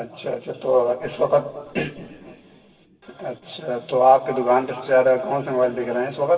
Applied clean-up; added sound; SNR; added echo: none; none; none; reverberation time 2.6 s.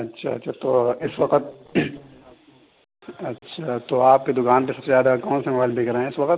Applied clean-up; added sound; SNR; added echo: none; none; none; none.